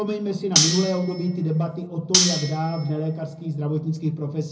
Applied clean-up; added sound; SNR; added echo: none; Cutlery, silverware; 1 dB; reverberation time 0.4 s.